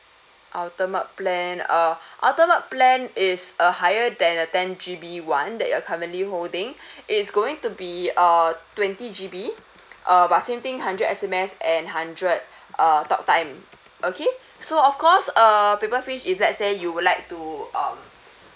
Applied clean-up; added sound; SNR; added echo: none; none; none; none.